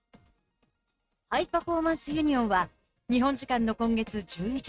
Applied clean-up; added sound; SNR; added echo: neural mask model RNNoise.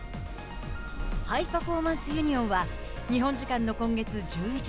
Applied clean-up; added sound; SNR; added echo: none; Thunder / Rain; 8 dB; none.